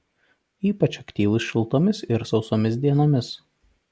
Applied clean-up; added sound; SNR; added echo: none; none; none; none.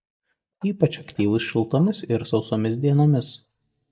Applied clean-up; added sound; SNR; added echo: neural mask model DeepFilterNet 3.